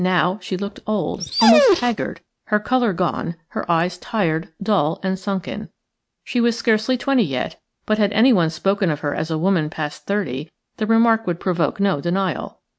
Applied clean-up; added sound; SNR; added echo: neural mask model RNNoise.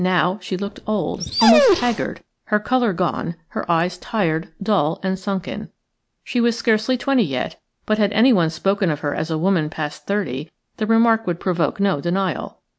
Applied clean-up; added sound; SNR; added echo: none; Dog; -1 dB; none.